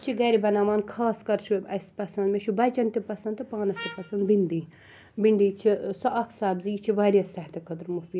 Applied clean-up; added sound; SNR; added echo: none; Trumpet; 17 dB; none.